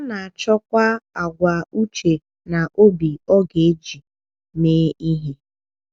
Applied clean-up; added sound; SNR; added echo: none; none; none; none.